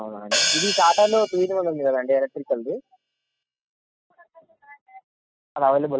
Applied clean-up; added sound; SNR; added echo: classical method spectral subtraction.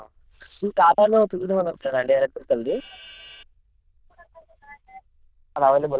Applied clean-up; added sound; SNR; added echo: neural diffusion model UNIVERSE++.